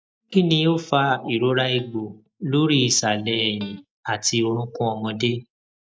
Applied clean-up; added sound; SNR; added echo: neural mask model DeepFilterNet 3.